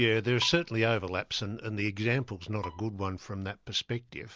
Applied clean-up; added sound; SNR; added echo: none; Bowed string instrument; 19 dB; none.